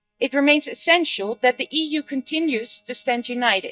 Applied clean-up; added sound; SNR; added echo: neural mask model DeepFilterNet 3.